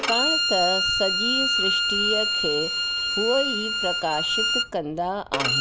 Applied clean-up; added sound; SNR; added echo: none; Bowed string instrument; -4 dB; none.